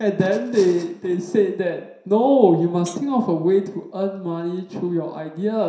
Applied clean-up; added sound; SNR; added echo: none; Hi-hat; 19 dB; reverberation time 0.7 s.